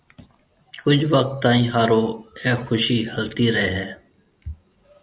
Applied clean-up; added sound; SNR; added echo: none; none; none; none.